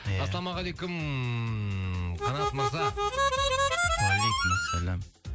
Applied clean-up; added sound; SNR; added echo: none; Harmonica; -4 dB; none.